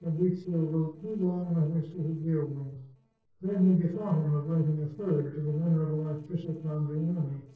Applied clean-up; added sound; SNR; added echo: neural separator model SepFormer DNS4.